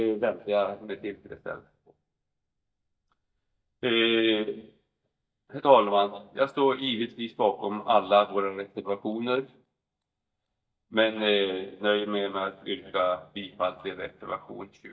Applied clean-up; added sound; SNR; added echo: neural mask model DeepFilterNet 3.